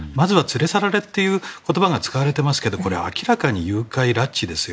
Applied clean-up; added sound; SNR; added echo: none; none; none; none.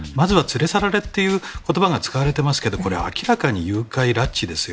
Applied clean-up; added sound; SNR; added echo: none; Drum kit; 17 dB; none.